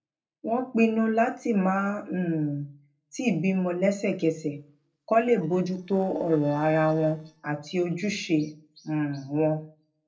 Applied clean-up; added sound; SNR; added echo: neural separator model SepFormer DNS4.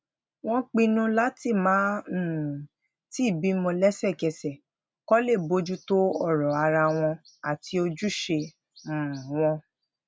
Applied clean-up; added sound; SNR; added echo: none; none; none; none.